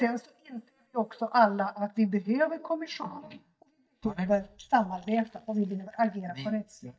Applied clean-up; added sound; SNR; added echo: neural mask model DeepFilterNet 3.